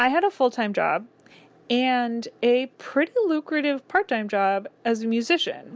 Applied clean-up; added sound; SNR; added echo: none; none; none; none.